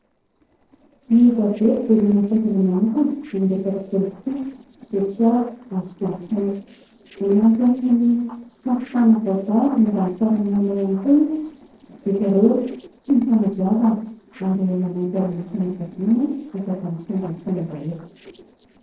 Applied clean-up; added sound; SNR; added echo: neural separator model SepFormer DNS4.